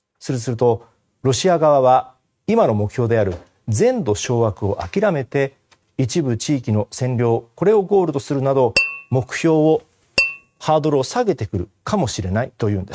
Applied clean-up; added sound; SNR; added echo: neural mask model RNNoise.